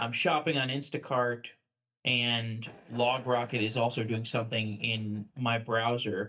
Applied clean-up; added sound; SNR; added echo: neural mask model DeepFilterNet 3.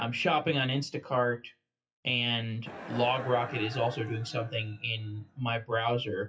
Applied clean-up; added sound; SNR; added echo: classical method WPE with log-MMSE.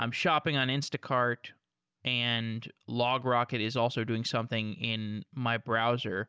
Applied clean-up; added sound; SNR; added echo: none; none; none; none.